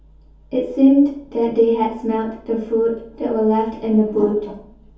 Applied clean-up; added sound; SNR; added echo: none; none; none; reverberation time 0.6 s.